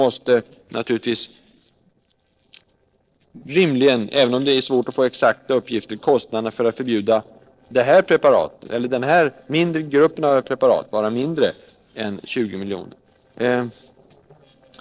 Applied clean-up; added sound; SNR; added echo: neural separator model SepFormer DNS4.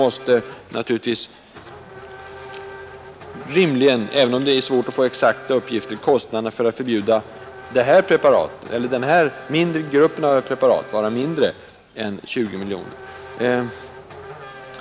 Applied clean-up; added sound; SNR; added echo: none; Race car, auto racing / Accelerating, revving, vroom; 18 dB; none.